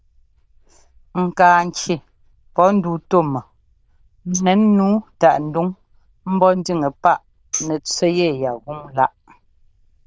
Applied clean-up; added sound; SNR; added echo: neural diffusion model UNIVERSE++.